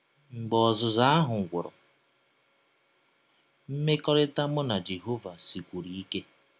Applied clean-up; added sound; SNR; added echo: none; none; none; none.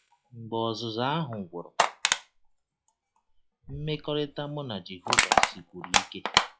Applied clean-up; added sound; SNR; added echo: classical method log-MMSE.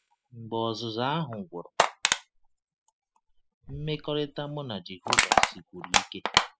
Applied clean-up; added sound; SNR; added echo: classical method spectral subtraction.